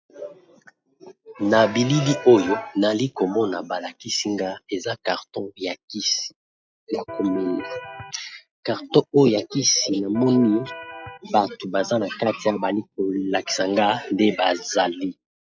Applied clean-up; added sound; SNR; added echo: classical method log-MMSE.